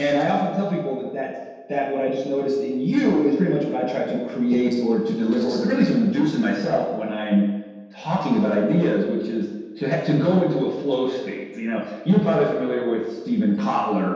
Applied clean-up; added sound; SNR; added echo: none; none; none; reverberation time 1.2 s.